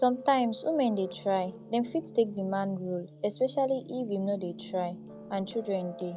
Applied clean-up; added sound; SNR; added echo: none; Piano; 16 dB; none.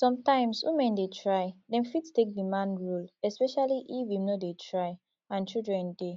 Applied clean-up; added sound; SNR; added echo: none; none; none; none.